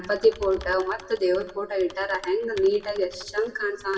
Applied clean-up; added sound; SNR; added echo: none; Typing; 20 dB; reverberation time 0.9 s.